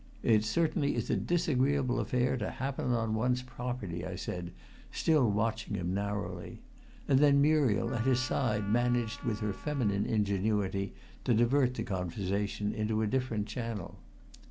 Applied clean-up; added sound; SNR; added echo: none; Wind instrument, woodwind instrument; 20 dB; none.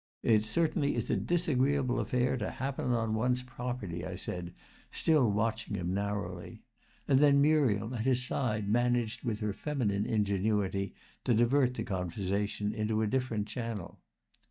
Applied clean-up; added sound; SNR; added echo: neural mask model DeepFilterNet 3.